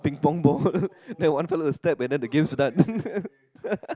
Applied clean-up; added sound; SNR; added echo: none; none; none; none.